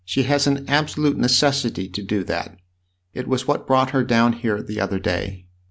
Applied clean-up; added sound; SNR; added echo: none; none; none; none.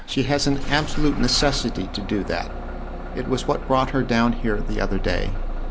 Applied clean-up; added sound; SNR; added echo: none; Engine starting / Bus; 3 dB; none.